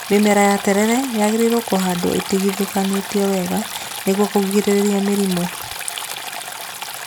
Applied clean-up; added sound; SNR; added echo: none; Stream; 10 dB; none.